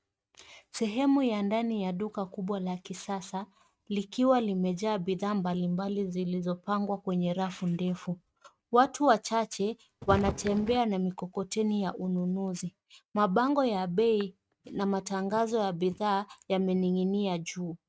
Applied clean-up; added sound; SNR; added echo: neural mask model RNNoise.